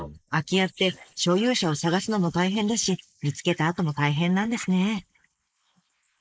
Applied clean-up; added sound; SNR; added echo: neural mask model Resemble Enhance denoiser.